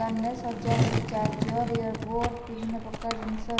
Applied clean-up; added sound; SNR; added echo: none; Skateboard; 0 dB; reverberation time 0.9 s.